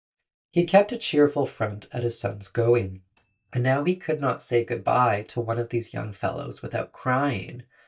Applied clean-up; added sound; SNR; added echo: neural mask model DeepFilterNet 3.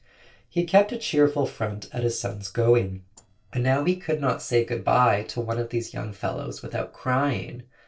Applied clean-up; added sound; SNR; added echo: neural separator model SepFormer DNS4.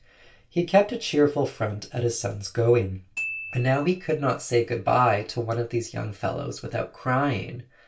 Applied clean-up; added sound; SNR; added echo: none; Glockenspiel; 15 dB; reverberation time 0.2 s.